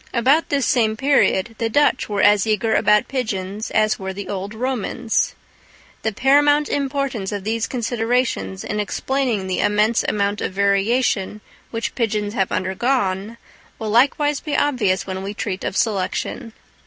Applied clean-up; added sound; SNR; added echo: none; none; none; none.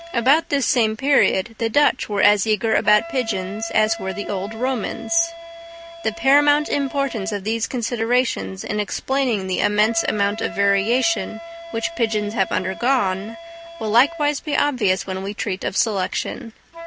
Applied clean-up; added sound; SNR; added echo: none; Wind instrument, woodwind instrument; 15 dB; none.